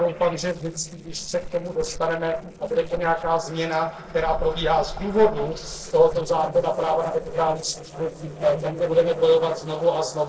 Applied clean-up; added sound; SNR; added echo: neural separator model SepFormer DNS4.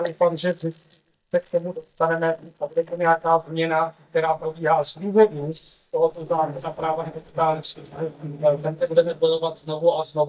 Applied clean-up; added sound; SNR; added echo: neural mask model DeepFilterNet 3.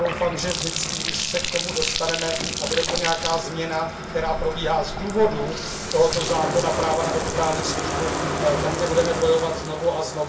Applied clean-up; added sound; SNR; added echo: none; Bathtub (filling or washing); 3 dB; reverberation time 0.3 s.